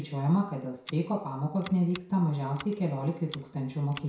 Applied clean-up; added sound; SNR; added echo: none; Scissors; 16 dB; reverberation time 0.6 s.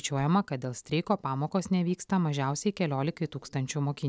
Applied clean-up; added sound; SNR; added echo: none; none; none; none.